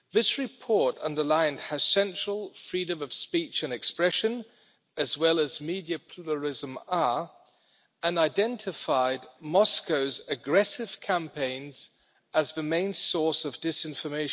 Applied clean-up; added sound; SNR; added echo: none; none; none; none.